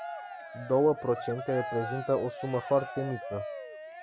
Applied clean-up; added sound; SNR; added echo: none; Cheering; 9 dB; none.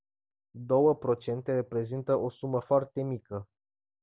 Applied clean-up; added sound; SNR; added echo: none; none; none; none.